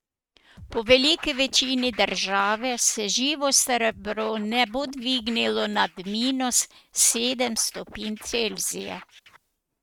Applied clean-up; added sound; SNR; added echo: neural mask model RNNoise.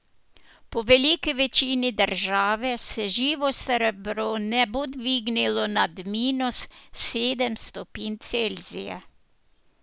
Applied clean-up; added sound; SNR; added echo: none; none; none; none.